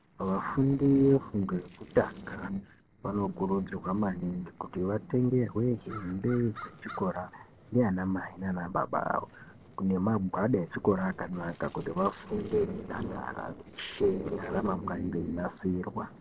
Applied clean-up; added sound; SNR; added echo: neural separator model SepFormer DNS4.